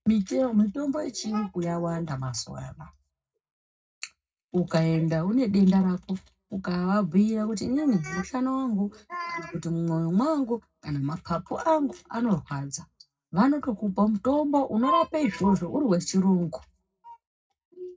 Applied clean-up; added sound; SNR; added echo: none; none; none; reverberation time 0.4 s.